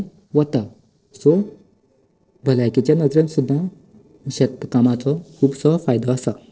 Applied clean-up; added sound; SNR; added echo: neural separator model SepFormer DNS4.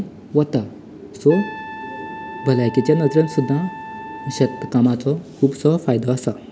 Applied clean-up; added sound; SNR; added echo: none; Trumpet; 13 dB; none.